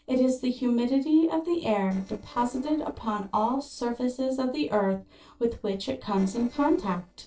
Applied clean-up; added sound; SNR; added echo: neural separator model SepFormer DNS4.